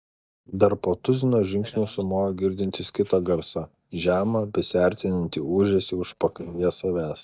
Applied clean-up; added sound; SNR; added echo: neural mask model DeepFilterNet 3.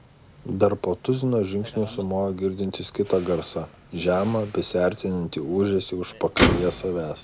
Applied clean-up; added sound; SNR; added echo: none; Motor vehicle (road); 7 dB; none.